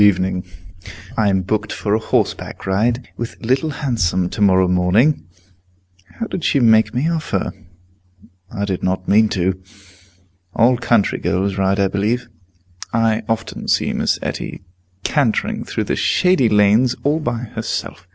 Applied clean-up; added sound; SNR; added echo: none; none; none; none.